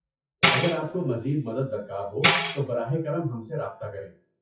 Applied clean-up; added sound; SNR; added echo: classical method WPE with log-MMSE.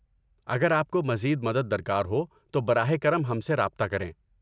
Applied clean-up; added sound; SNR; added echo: none; none; none; none.